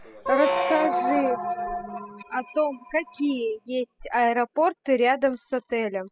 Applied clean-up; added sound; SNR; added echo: classical method spectral subtraction.